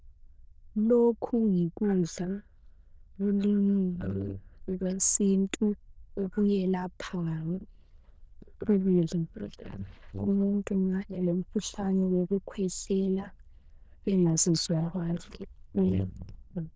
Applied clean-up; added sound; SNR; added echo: neural diffusion model UNIVERSE++.